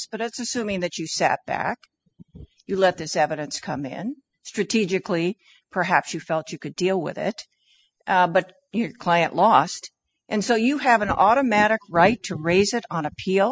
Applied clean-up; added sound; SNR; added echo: classical method spectral subtraction.